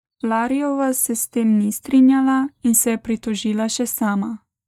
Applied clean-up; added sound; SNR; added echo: neural mask model DeepFilterNet 3.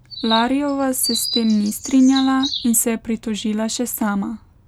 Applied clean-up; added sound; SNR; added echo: none; Chirp, tweet; 9 dB; none.